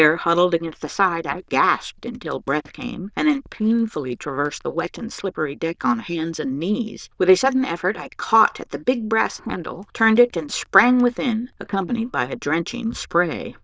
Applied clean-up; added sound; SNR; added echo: neural diffusion model UNIVERSE++.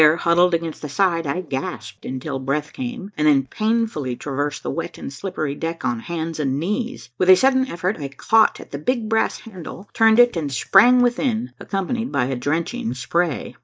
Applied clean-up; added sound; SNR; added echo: neural mask model DeepFilterNet 3.